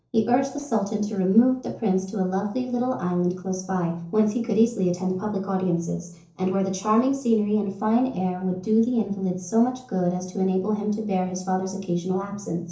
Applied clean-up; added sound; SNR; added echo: neural separator model SepFormer DNS4.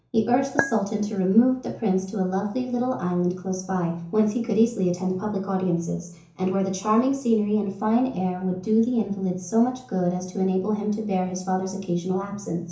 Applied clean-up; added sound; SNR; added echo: none; Chink, clink; 4 dB; reverberation time 0.7 s.